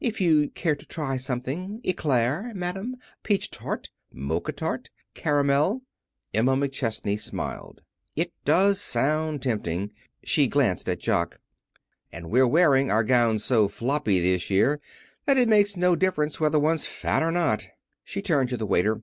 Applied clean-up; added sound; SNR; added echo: none; none; none; none.